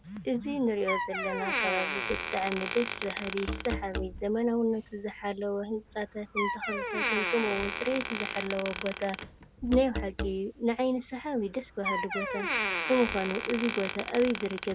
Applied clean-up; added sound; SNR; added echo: none; Door + Musical instrument; 4 dB; none.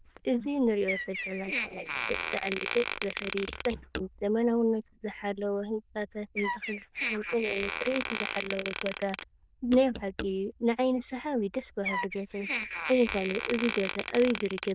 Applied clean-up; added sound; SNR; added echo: neural diffusion model UNIVERSE++.